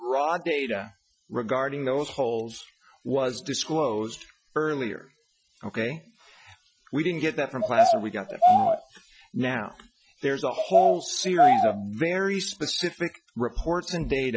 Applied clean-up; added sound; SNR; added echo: classical method Wiener filter.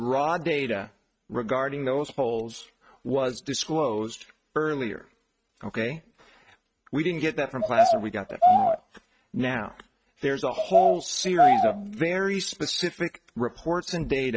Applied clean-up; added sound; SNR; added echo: neural mask model RNNoise.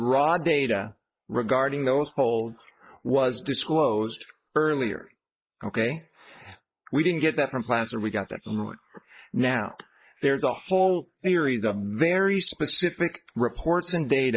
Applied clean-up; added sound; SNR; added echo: neural mask model Resemble Enhance denoiser.